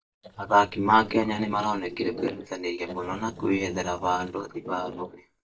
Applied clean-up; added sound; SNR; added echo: neural mask model DeepFilterNet 3.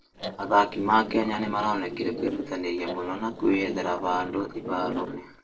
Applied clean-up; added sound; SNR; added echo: neural separator model SepFormer DNS4.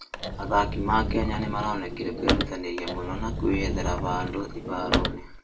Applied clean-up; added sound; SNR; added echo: none; Sliding door / Slam / Wood; 0 dB; reverberation time 0.2 s.